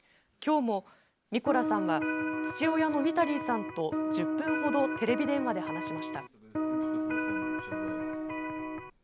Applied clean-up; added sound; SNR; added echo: none; Electric guitar; 0 dB; none.